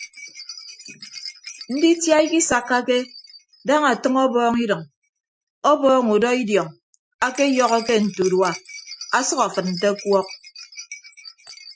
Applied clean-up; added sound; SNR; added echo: classical method Wiener filter.